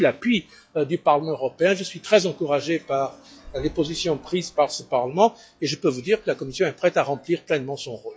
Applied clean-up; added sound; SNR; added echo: classical method log-MMSE.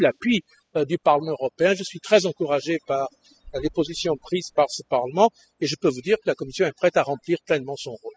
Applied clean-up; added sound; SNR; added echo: classical method spectral subtraction.